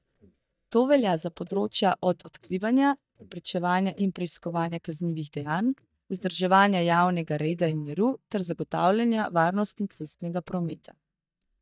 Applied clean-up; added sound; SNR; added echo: neural mask model DeepFilterNet 3.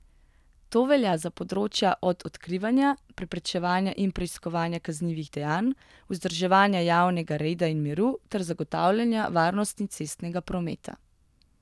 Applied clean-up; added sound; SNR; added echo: none; none; none; none.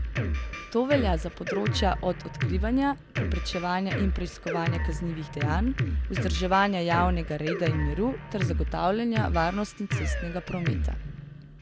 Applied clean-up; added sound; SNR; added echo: none; Drum kit; 1 dB; none.